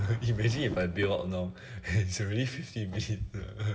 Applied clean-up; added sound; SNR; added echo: none; Whoosh, swoosh, swish / Fireworks; 15 dB; reverberation time 0.8 s.